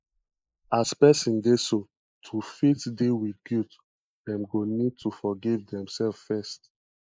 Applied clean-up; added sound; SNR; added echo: neural mask model Resemble Enhance denoiser.